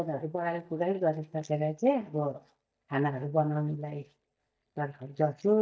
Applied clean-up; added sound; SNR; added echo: neural mask model DeepFilterNet 3.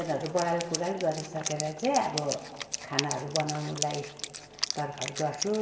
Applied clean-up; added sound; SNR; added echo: none; Wind instrument, woodwind instrument; 6 dB; reverberation time 2.2 s.